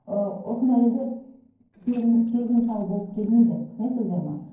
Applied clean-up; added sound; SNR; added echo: neural separator model SepFormer DNS4.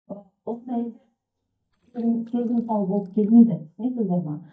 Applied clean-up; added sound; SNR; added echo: neural mask model DeepFilterNet 3.